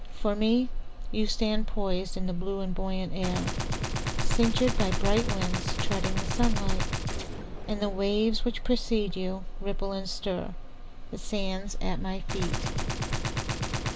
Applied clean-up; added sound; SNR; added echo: none; Gunshot, gunfire; 8 dB; none.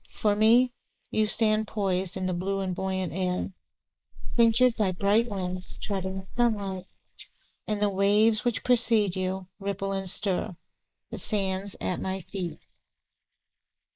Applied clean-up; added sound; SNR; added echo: neural mask model Resemble Enhance denoiser.